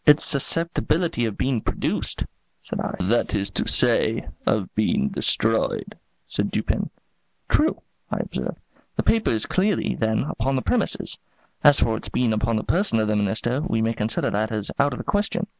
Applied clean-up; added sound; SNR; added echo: none; none; none; none.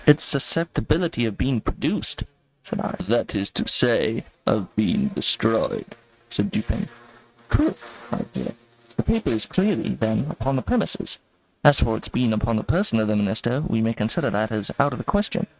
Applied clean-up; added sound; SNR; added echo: neural mask model RNNoise.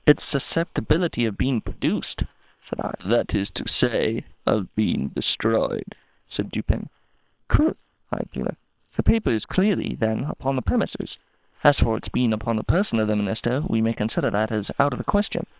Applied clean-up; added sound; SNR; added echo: neural separator model SepFormer WHAM!.